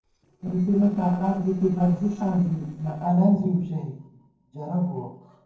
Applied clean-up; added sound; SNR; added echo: neural separator model SepFormer DNS4.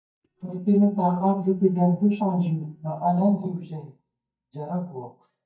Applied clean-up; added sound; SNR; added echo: neural mask model DeepFilterNet 3.